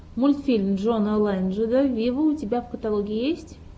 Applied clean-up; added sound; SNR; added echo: none; none; none; none.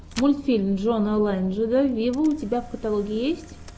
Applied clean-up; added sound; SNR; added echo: none; Fire + Camera; 20 dB; none.